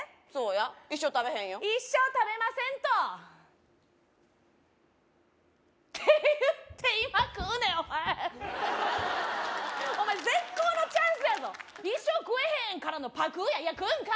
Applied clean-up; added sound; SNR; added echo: none; none; none; none.